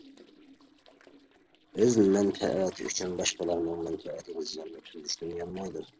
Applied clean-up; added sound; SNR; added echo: neural separator model SepFormer DNS4.